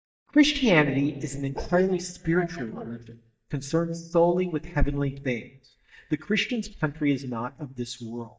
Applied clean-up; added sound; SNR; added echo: neural mask model DeepFilterNet 3.